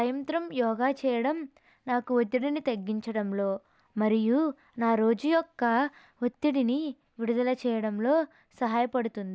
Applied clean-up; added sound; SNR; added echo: none; none; none; none.